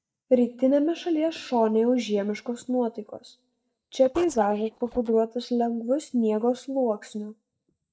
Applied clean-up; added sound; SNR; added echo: neural mask model DeepFilterNet 3.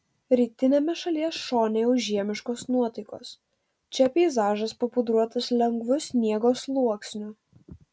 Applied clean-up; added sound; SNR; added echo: none; none; none; none.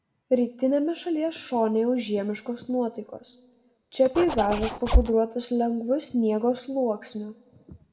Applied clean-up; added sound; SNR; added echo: none; Zipper (clothing); -2 dB; reverberation time 1.6 s.